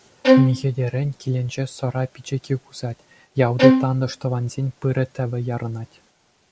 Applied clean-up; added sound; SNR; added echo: none; Bowed string instrument; -4 dB; none.